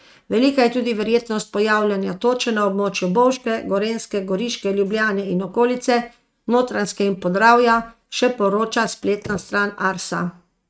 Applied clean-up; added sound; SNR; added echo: neural mask model RNNoise.